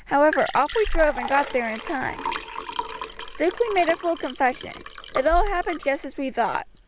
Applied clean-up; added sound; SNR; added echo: none; Liquid; 7 dB; none.